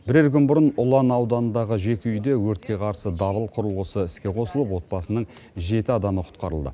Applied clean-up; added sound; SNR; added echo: none; none; none; none.